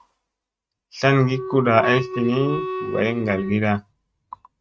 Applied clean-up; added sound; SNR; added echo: neural mask model RNNoise.